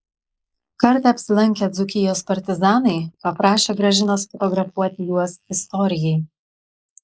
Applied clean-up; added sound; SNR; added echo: neural mask model Resemble Enhance denoiser.